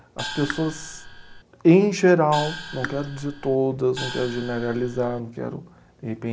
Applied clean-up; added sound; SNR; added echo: none; Gong + Raindrop / Drip; 12 dB; none.